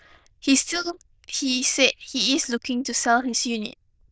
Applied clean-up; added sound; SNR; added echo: neural diffusion model UNIVERSE++.